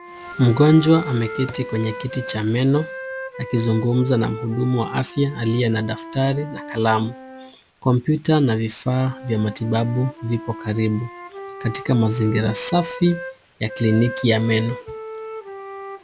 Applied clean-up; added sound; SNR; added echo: none; Organ + Wind instrument, woodwind instrument; 14 dB; none.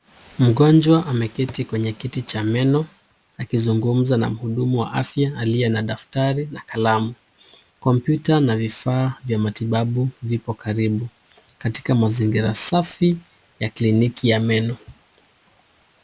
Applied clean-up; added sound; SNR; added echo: none; none; none; none.